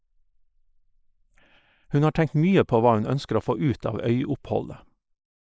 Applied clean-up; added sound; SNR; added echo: neural mask model Resemble Enhance denoiser.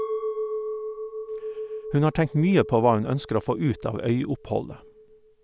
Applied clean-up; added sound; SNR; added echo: none; Chink, clink; 9 dB; none.